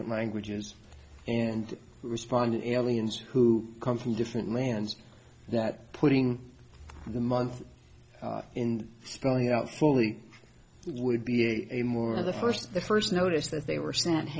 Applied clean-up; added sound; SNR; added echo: none; none; none; none.